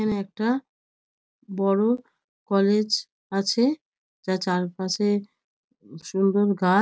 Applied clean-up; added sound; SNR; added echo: none; none; none; none.